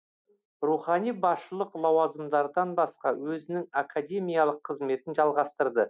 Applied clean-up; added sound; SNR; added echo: none; none; none; none.